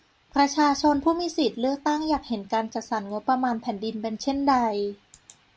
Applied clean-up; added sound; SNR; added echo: none; none; none; none.